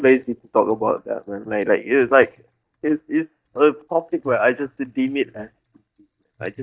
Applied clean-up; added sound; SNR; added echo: neural mask model DeepFilterNet 3.